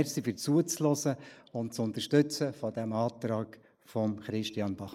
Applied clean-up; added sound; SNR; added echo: neural mask model Resemble Enhance denoiser.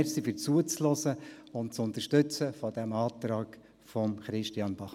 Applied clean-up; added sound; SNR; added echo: none; none; none; none.